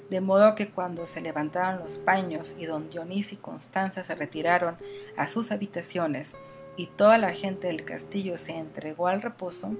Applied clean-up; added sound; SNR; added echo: none; Guitar + Bowed string instrument; 17 dB; none.